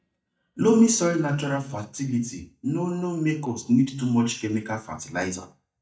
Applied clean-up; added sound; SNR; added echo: neural mask model DeepFilterNet 3.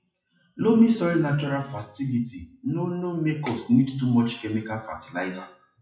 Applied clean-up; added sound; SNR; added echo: classical method WPE with log-MMSE.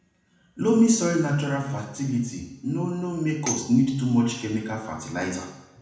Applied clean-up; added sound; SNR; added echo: none; Tambourine; 12 dB; reverberation time 0.8 s.